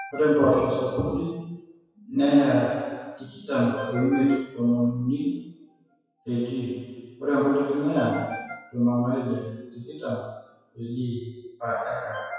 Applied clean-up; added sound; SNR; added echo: classical method WPE with log-MMSE.